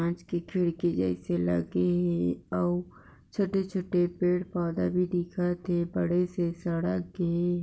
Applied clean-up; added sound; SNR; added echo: none; none; none; none.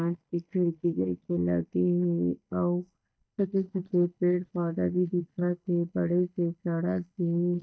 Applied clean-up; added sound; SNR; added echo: neural mask model DeepFilterNet 3.